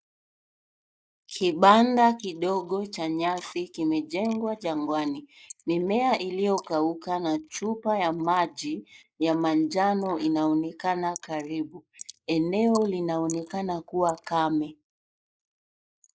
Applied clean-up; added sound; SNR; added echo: neural mask model Resemble Enhance denoiser.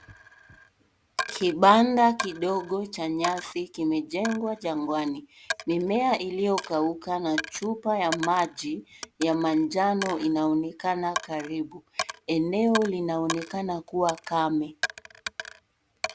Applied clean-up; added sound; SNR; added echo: none; Coin (dropping); 12 dB; none.